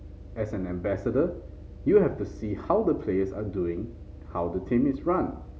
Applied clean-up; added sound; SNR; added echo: none; none; none; none.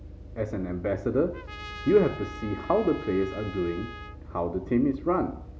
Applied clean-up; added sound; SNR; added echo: none; Trumpet; 15 dB; none.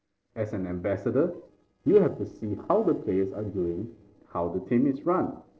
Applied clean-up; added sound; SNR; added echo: neural separator model SepFormer DNS4.